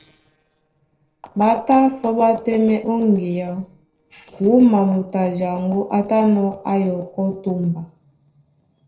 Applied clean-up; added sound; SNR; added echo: neural separator model SepFormer DNS4.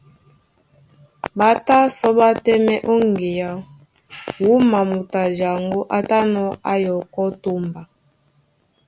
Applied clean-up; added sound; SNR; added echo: none; none; none; none.